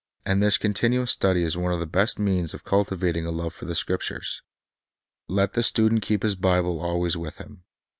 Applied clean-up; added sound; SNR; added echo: none; none; none; none.